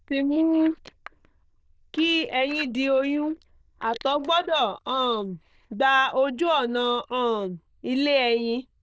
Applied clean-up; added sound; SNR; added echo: neural diffusion model UNIVERSE++.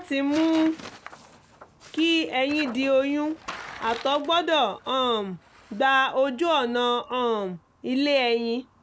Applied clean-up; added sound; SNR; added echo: none; Tearing; 19 dB; none.